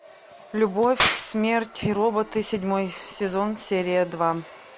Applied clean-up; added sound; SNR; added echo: none; Clapping; 7 dB; none.